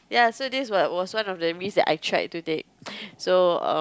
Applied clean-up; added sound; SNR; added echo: none; none; none; none.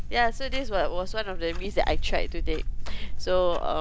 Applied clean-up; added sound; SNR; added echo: none; Clock; -2 dB; none.